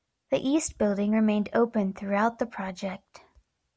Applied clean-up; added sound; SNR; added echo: none; none; none; none.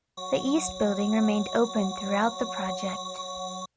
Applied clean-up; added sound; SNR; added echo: none; Organ; 7 dB; none.